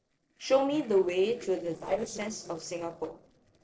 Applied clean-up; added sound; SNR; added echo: neural separator model SepFormer DNS4.